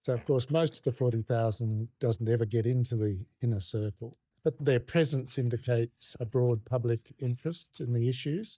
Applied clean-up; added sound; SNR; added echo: neural mask model DeepFilterNet 3.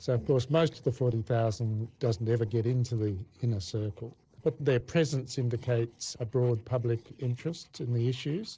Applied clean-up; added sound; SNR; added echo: neural separator model SepFormer DNS4.